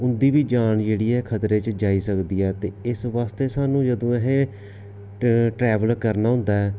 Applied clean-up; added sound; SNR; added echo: none; none; none; none.